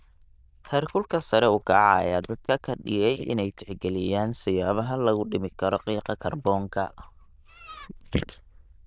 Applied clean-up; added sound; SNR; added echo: neural diffusion model UNIVERSE++.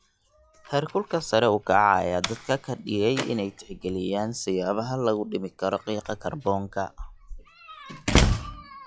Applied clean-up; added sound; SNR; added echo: classical method log-MMSE.